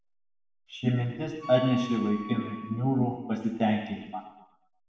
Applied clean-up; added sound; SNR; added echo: none; Wind instrument, woodwind instrument; 15 dB; reverberation time 0.9 s.